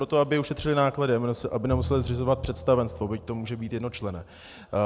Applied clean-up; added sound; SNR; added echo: none; Bowed string instrument; 11 dB; none.